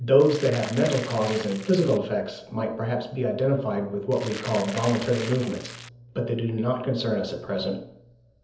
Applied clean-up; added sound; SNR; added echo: none; Crackle; 13 dB; reverberation time 0.7 s.